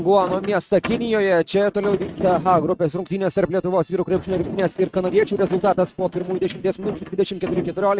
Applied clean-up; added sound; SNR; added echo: neural mask model RNNoise.